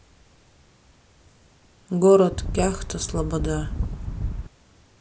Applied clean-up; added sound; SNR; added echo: none; Wind; 3 dB; none.